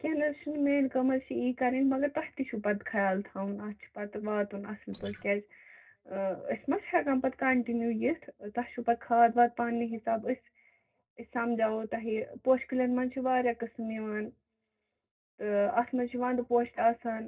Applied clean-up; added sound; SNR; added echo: neural separator model SepFormer DNS4.